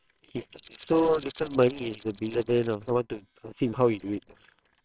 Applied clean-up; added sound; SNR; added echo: neural separator model SepFormer WHAMR!.